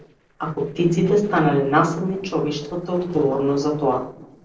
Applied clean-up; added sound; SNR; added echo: neural separator model SepFormer DNS4.